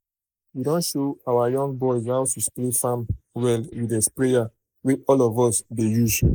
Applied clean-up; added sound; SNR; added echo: neural mask model Resemble Enhance denoiser.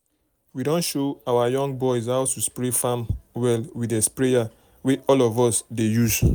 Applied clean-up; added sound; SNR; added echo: none; none; none; none.